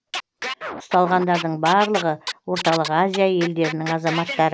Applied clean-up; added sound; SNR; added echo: none; Scratching (performance technique); 10 dB; none.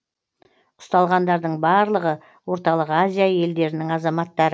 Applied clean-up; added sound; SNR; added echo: none; none; none; none.